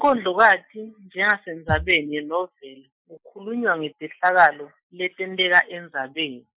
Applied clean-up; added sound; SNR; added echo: classical method Wiener filter.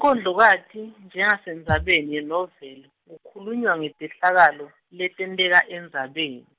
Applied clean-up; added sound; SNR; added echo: none; Thump, thud; 10 dB; none.